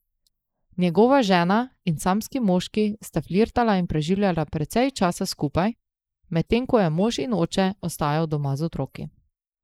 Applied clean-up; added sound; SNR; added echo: neural mask model Resemble Enhance denoiser.